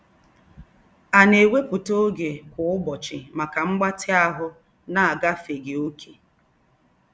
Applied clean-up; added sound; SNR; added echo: none; none; none; none.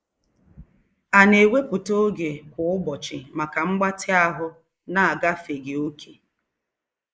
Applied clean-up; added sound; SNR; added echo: neural mask model Resemble Enhance denoiser.